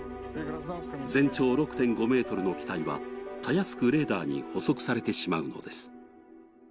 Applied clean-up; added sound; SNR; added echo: none; none; none; none.